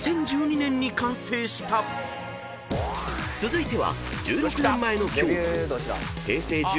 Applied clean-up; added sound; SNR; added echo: none; none; none; none.